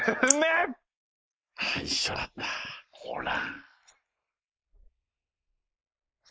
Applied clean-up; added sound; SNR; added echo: neural mask model Resemble Enhance denoiser.